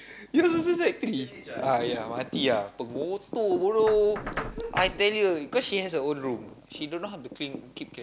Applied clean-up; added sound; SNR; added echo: none; Knock; 16 dB; none.